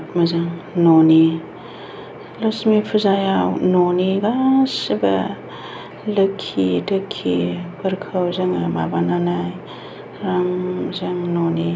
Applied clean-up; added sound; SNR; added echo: none; none; none; none.